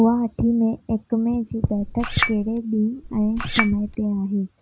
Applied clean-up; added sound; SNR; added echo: none; Chink, clink; 5 dB; none.